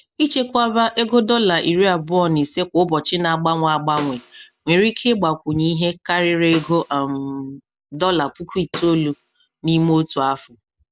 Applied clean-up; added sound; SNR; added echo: none; Snare drum; 19 dB; none.